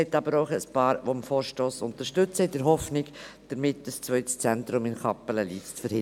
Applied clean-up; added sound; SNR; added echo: none; none; none; none.